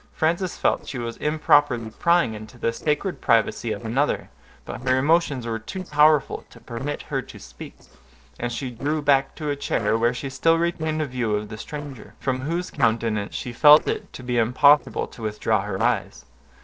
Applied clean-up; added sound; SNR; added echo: neural separator model SepFormer DNS4.